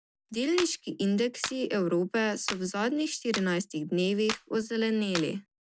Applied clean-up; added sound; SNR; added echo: none; Clapping; 12 dB; none.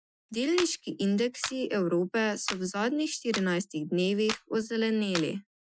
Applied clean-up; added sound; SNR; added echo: classical method Wiener filter.